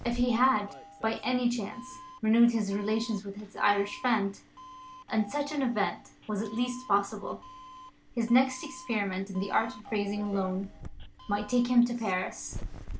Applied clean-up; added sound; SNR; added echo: none; Doorbell; 15 dB; none.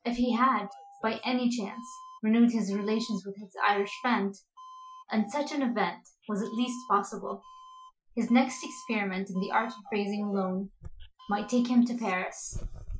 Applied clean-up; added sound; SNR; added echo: classical method Wiener filter.